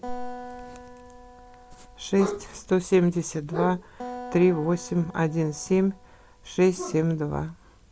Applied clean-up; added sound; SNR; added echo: none; Acoustic guitar; 17 dB; none.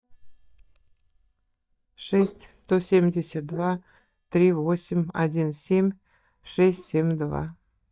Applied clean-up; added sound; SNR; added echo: neural mask model DeepFilterNet 3.